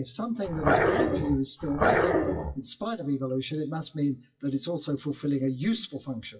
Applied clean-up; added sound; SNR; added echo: classical method WPE with log-MMSE.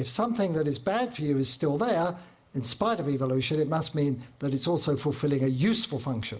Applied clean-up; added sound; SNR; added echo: none; none; none; none.